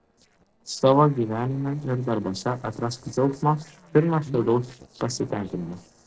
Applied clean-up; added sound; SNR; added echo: neural separator model SepFormer DNS4.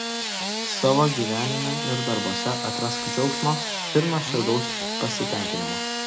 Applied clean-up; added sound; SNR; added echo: none; Engine starting / Sawing; 2 dB; reverberation time 0.3 s.